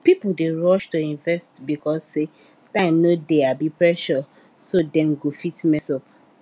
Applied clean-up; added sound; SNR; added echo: none; none; none; none.